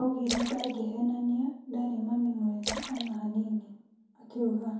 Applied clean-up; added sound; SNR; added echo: none; Splash, splatter; 11 dB; reverberation time 0.6 s.